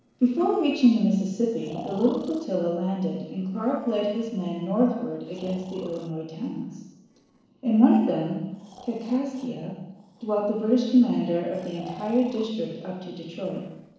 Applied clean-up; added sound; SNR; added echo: neural separator model SepFormer DNS4.